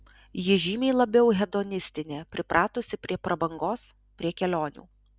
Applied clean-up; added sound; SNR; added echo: none; none; none; none.